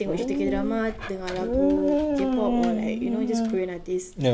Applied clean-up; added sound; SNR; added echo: none; Dog; -2 dB; none.